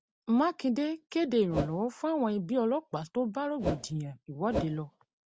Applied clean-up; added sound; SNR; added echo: none; Whoosh, swoosh, swish; 4 dB; none.